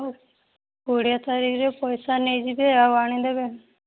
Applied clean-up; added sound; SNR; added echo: none; none; none; none.